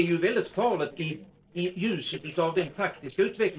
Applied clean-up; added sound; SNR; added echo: neural separator model SepFormer DNS4.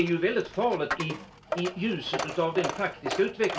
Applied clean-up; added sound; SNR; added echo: none; Coin (dropping); 7 dB; reverberation time 0.3 s.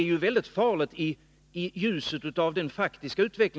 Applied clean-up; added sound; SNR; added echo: none; none; none; none.